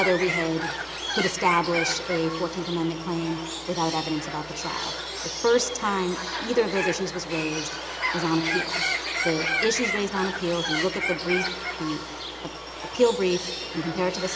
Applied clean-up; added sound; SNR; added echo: none; Bird; 3 dB; none.